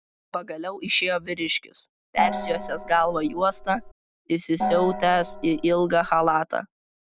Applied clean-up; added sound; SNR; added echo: none; Gong; 7 dB; none.